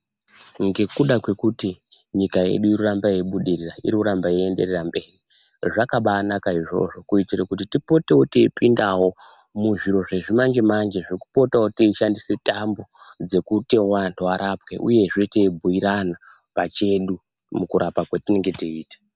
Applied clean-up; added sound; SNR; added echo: none; none; none; none.